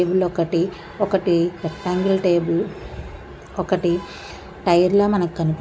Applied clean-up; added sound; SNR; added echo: none; none; none; none.